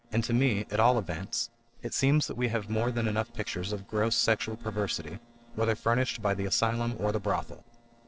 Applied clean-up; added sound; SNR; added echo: neural separator model SepFormer DNS4.